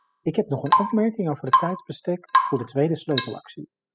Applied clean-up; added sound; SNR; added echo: classical method spectral subtraction.